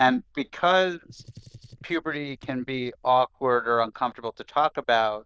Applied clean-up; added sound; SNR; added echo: neural diffusion model UNIVERSE++.